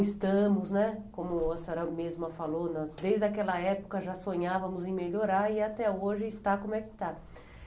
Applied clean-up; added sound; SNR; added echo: none; none; none; none.